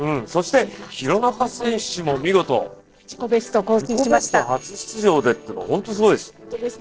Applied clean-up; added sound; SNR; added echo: neural separator model SepFormer DNS4.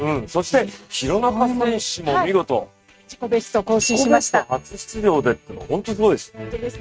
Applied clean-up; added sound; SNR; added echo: neural mask model RNNoise.